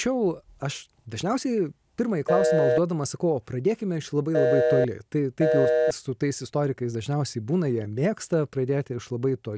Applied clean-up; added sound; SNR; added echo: none; Telephone; -3 dB; none.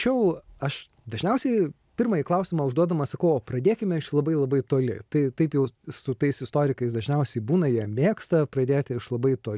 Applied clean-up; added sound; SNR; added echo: none; none; none; none.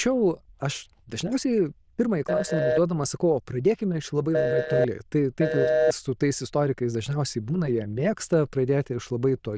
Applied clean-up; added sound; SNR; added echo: neural diffusion model UNIVERSE++.